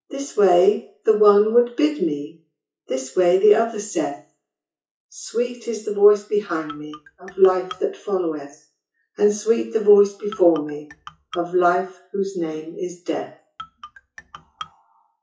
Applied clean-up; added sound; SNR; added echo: classical method WPE with log-MMSE.